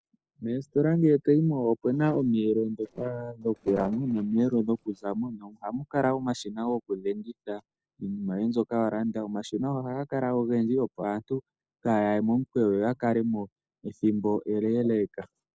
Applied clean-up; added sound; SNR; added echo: neural separator model SepFormer DNS4.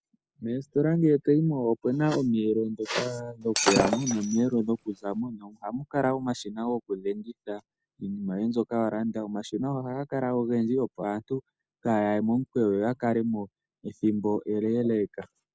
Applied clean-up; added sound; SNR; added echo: none; Shatter; 2 dB; none.